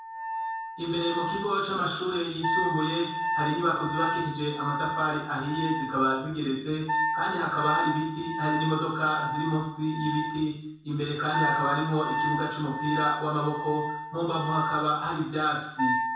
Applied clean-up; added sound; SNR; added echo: none; Wind instrument, woodwind instrument; 3 dB; reverberation time 0.7 s.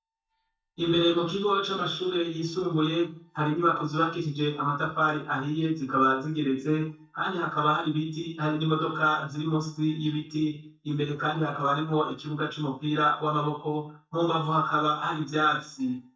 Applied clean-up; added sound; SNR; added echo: neural mask model DeepFilterNet 3.